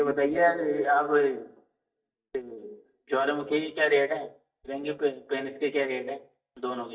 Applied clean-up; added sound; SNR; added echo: neural mask model DeepFilterNet 3.